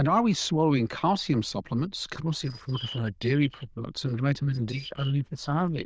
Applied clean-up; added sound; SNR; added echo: neural diffusion model UNIVERSE++.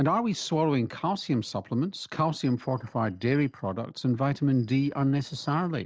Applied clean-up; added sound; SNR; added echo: neural separator model SepFormer DNS4.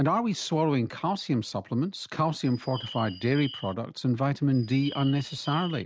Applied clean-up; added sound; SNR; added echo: neural mask model RNNoise.